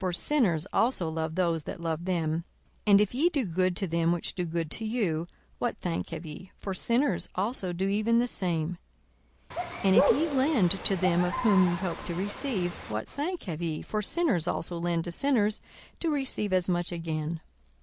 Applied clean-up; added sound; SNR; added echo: none; Bird; 4 dB; none.